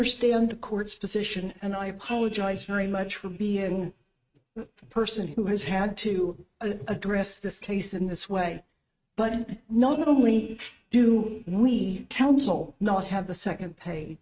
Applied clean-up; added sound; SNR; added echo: neural mask model RNNoise.